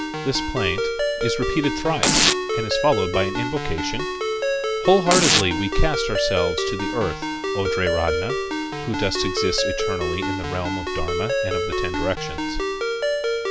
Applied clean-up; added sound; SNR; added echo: none; Ringtone + Domestic sounds, home sounds; -1 dB; none.